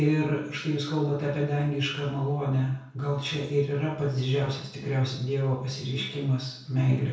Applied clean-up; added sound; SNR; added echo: none; none; none; reverberation time 0.6 s.